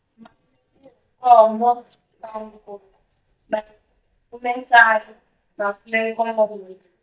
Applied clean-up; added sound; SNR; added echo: neural mask model DeepFilterNet 3.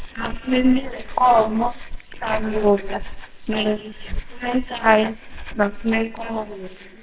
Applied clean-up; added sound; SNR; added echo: neural separator model SepFormer WHAMR!.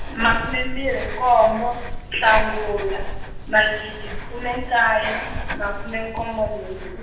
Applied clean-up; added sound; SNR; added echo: none; Breathing; 5 dB; reverberation time 0.8 s.